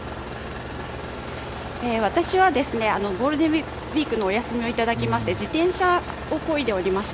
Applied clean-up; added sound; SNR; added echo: none; none; none; none.